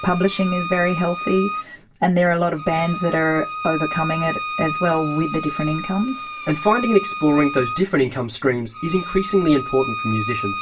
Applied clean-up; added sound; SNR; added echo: none; Bowed string instrument; 8 dB; reverberation time 0.2 s.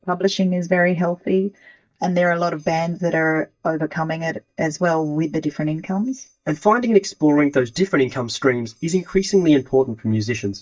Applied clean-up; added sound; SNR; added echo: neural mask model DeepFilterNet 3.